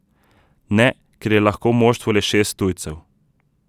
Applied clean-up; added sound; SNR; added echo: none; none; none; none.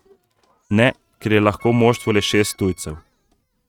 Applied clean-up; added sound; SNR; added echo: neural mask model RNNoise.